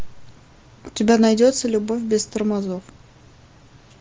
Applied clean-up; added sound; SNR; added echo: none; none; none; none.